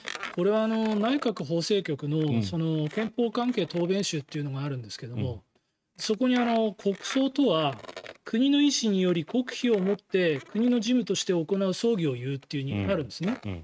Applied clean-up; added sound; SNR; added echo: neural mask model RNNoise.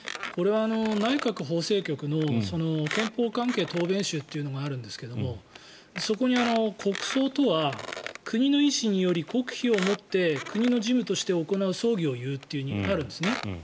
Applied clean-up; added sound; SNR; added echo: none; Squeak; 14 dB; none.